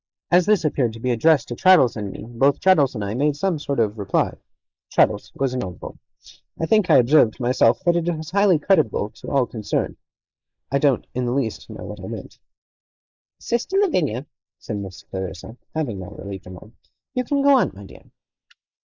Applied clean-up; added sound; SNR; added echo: neural mask model Resemble Enhance denoiser.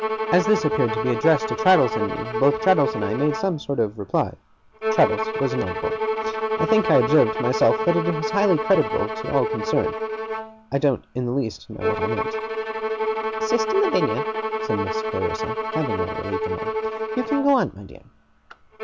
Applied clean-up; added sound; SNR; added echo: none; Bowed string instrument; 3 dB; none.